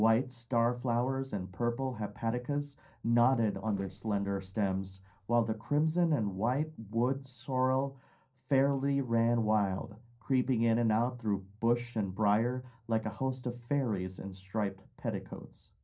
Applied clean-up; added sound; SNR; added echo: neural separator model SepFormer DNS4.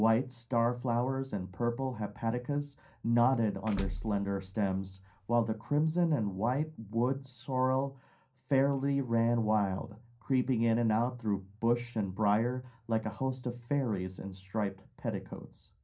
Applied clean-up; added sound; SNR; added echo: none; Door / Car; 9 dB; reverberation time 0.3 s.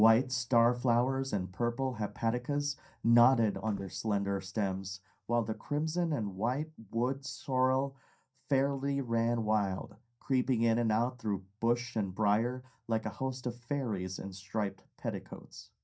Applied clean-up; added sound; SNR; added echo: neural mask model DeepFilterNet 3.